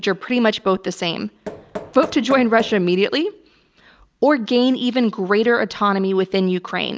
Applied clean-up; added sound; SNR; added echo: none; Knock; 16 dB; none.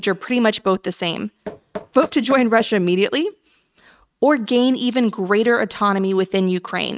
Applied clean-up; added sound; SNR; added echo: neural mask model RNNoise.